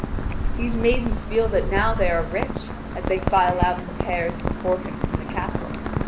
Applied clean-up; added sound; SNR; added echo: none; Rain; 0 dB; none.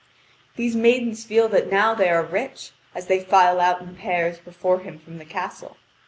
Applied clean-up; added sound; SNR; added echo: none; none; none; none.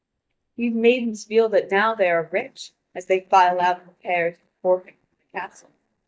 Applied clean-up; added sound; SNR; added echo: neural mask model DeepFilterNet 3.